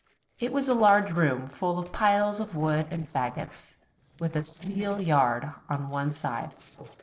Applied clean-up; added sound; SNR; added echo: neural separator model SepFormer DNS4.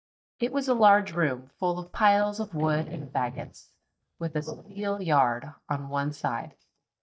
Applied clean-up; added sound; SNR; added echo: neural mask model DeepFilterNet 3.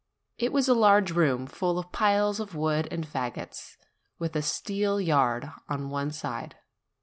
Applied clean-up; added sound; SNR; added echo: none; none; none; none.